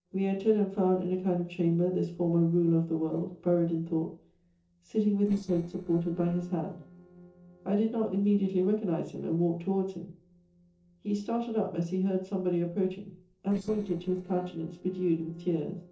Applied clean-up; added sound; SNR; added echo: neural separator model SepFormer DNS4.